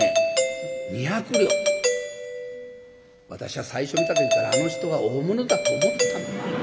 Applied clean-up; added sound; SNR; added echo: none; Doorbell; -3 dB; none.